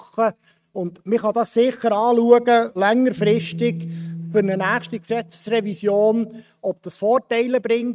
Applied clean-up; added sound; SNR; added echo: neural mask model RNNoise.